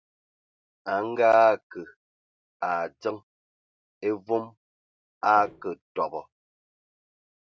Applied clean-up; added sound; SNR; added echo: none; Walk, footsteps; 16 dB; none.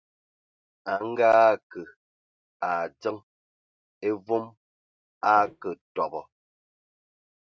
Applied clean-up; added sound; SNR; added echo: neural mask model RNNoise.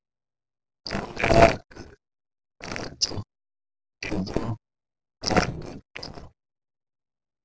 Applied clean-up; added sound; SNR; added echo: neural separator model SepFormer DNS4.